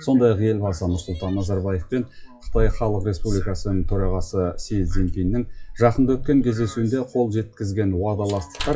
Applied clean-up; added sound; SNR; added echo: classical method WPE with log-MMSE.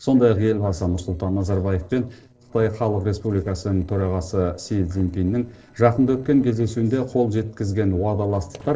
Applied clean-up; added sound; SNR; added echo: neural separator model SepFormer DNS4.